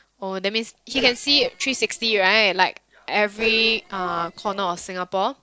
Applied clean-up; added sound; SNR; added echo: neural separator model SepFormer DNS4.